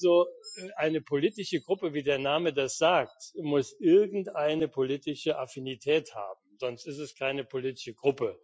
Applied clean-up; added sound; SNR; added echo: classical method Wiener filter.